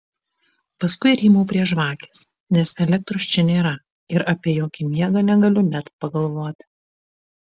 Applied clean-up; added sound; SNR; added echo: none; none; none; none.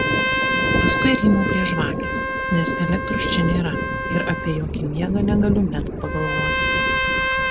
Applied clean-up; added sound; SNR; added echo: none; Trumpet + Thunder; -2 dB; none.